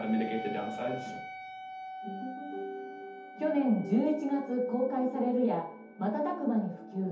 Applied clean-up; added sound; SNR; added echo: none; Wind instrument, woodwind instrument; 13 dB; reverberation time 0.6 s.